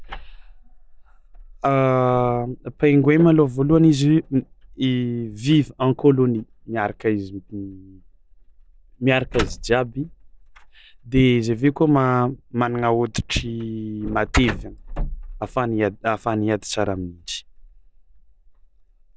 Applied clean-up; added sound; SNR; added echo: none; none; none; none.